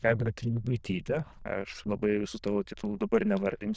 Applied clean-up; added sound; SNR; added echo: neural diffusion model UNIVERSE++.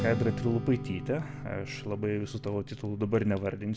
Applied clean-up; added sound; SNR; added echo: none; Strum; 7 dB; none.